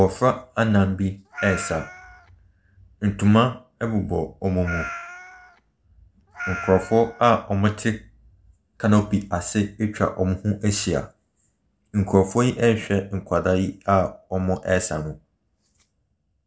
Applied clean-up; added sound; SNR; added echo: none; Meow; 12 dB; none.